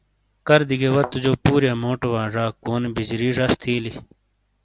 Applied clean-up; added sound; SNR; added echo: none; Thump, thud; 14 dB; none.